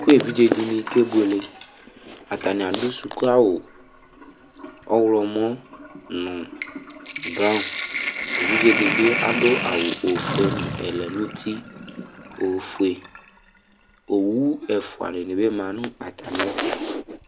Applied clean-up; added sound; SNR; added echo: none; Sink (filling or washing); 6 dB; none.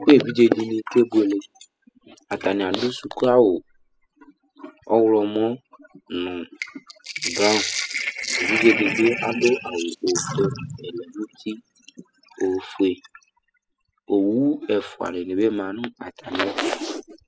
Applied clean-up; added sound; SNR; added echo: classical method spectral subtraction.